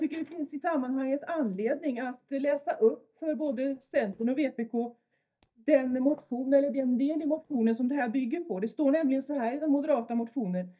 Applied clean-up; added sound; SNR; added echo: neural mask model DeepFilterNet 3.